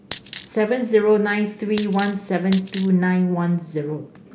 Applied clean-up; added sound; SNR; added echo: none; Coin (dropping); 4 dB; none.